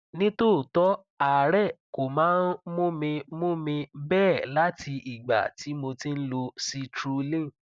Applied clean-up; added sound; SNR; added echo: none; none; none; none.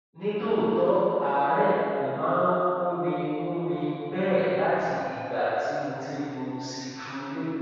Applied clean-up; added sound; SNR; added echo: none; none; none; reverberation time 2.2 s.